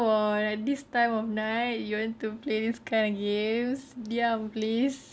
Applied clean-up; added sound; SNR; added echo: none; none; none; none.